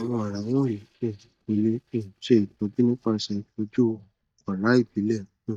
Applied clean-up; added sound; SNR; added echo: neural mask model DeepFilterNet 3.